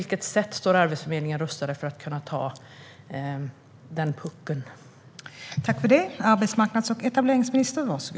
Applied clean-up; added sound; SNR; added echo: none; none; none; none.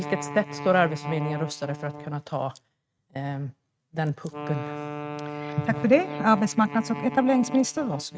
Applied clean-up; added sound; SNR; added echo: neural mask model RNNoise.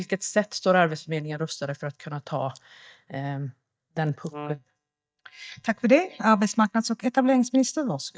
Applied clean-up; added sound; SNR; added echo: neural mask model DeepFilterNet 3.